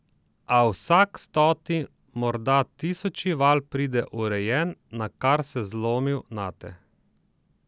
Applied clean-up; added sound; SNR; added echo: none; none; none; none.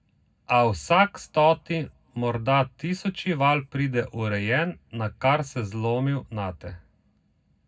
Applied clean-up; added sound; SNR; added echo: none; none; none; reverberation time 0.3 s.